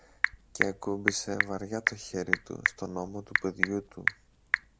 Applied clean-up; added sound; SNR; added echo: none; Telephone / Typing; -4 dB; none.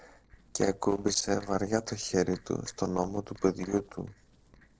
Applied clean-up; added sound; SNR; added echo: neural separator model SepFormer DNS4.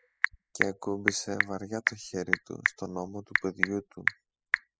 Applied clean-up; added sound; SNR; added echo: classical method spectral subtraction.